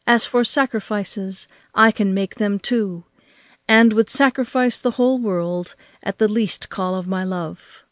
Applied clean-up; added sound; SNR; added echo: none; none; none; none.